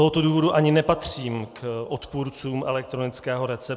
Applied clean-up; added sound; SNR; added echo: none; none; none; none.